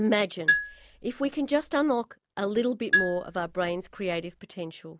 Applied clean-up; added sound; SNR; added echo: none; Marimba, xylophone; 2 dB; none.